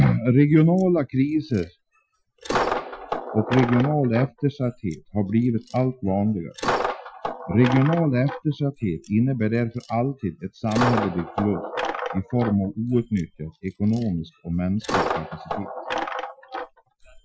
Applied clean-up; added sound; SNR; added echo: classical method Wiener filter.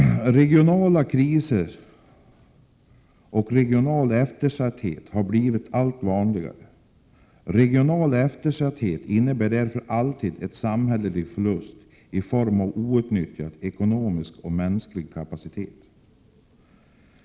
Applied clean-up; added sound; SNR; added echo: none; none; none; none.